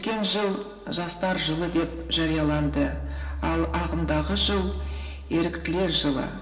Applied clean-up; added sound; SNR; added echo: none; Engine; 8 dB; reverberation time 0.6 s.